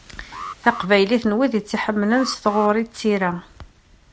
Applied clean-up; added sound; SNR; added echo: none; Alarm; 17 dB; none.